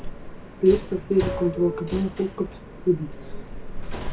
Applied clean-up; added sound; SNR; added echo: none; Subway, metro, underground; 6 dB; reverberation time 0.2 s.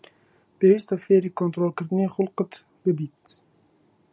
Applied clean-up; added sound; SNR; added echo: none; none; none; none.